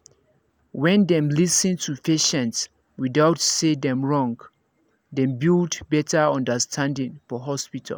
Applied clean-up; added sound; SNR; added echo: none; none; none; none.